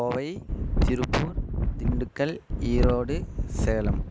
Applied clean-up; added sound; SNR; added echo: none; Wind; -3 dB; none.